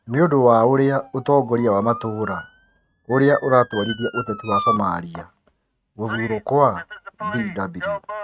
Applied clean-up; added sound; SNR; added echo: neural mask model RNNoise.